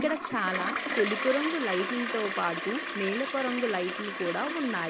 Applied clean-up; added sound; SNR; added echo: none; Toilet flush; 3 dB; none.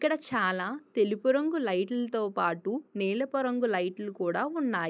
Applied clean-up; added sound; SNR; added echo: none; none; none; none.